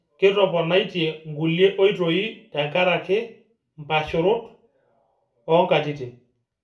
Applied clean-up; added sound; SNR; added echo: none; none; none; reverberation time 0.3 s.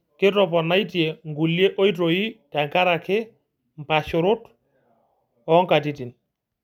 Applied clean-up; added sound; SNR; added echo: none; none; none; none.